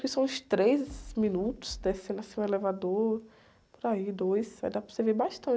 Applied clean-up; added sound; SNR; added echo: none; Fireworks; 17 dB; none.